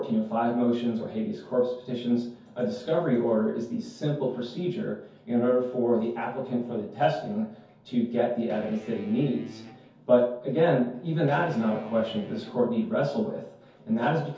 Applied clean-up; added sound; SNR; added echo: none; Guitar; 19 dB; reverberation time 0.6 s.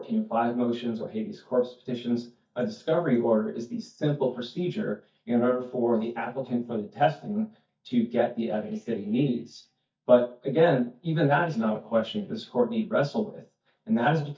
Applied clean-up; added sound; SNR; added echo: neural mask model DeepFilterNet 3.